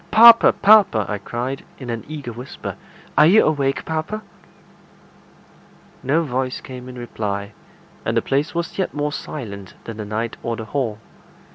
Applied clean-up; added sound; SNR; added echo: none; none; none; none.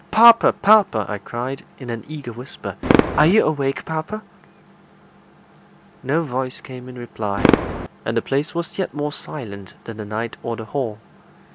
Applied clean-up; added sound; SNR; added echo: none; Fireworks; 6 dB; none.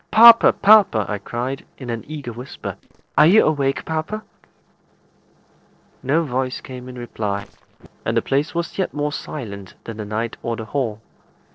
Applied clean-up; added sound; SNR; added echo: neural separator model SepFormer DNS4.